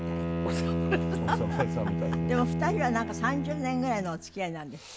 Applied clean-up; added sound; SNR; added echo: none; Bowed string instrument; -1 dB; none.